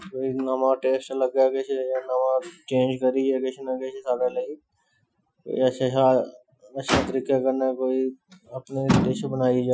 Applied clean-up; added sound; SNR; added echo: classical method Wiener filter.